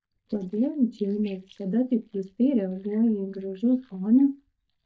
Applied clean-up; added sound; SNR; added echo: neural mask model DeepFilterNet 3.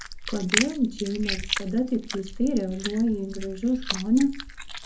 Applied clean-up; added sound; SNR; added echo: none; Chewing, mastication; 5 dB; reverberation time 0.3 s.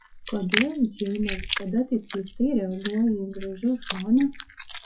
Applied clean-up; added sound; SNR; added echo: classical method WPE with log-MMSE.